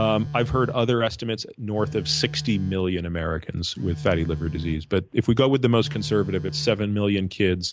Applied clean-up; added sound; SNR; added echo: none; Telephone; 12 dB; none.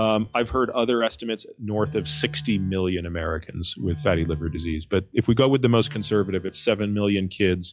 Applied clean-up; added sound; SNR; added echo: classical method log-MMSE.